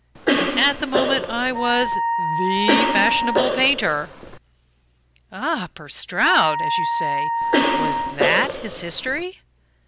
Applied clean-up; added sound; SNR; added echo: none; Wind instrument, woodwind instrument + Cough; -2 dB; none.